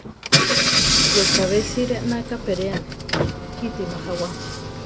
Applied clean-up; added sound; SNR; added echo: none; Engine / Car; -5 dB; none.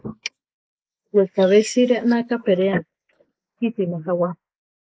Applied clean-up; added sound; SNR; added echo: neural mask model Resemble Enhance denoiser.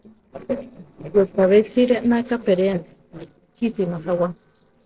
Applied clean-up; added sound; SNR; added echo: neural separator model SepFormer DNS4.